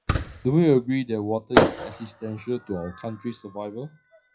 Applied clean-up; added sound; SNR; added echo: classical method WPE with log-MMSE.